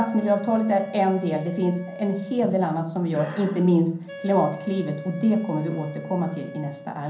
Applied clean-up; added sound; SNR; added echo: none; Wind instrument, woodwind instrument; 16 dB; reverberation time 0.6 s.